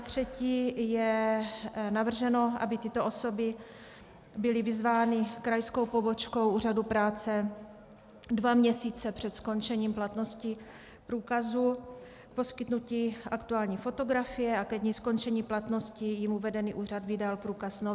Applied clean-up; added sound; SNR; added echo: none; none; none; none.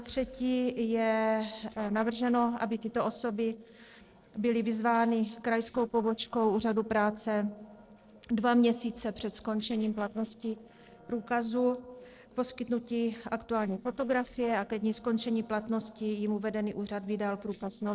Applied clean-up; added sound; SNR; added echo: neural separator model SepFormer DNS4.